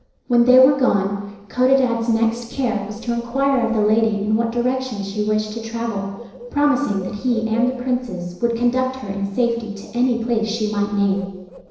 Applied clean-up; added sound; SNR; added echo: neural separator model SepFormer DNS4.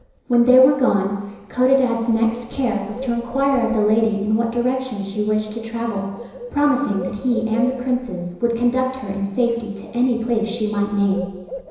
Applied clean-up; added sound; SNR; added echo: none; Bird; 16 dB; reverberation time 1.0 s.